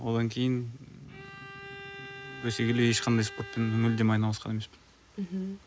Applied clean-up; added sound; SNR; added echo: none; Bowed string instrument; 15 dB; none.